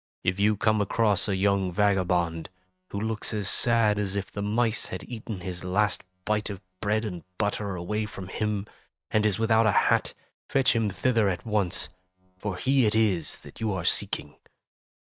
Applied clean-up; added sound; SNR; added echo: neural mask model RNNoise.